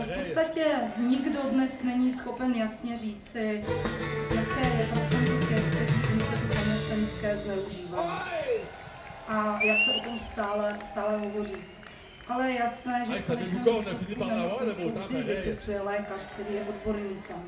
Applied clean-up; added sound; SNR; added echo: none; Cheering; 1 dB; reverberation time 0.4 s.